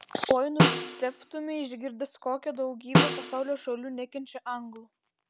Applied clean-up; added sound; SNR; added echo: none; Snare drum; -4 dB; none.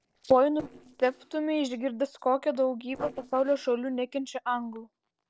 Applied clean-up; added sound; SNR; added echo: neural separator model SepFormer DNS4.